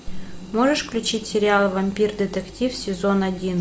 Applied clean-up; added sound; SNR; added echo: none; none; none; none.